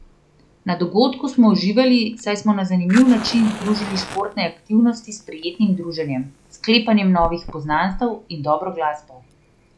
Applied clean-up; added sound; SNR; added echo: none; Fire; 17 dB; none.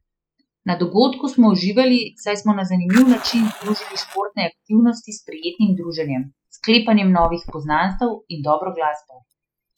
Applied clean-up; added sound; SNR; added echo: classical method spectral subtraction.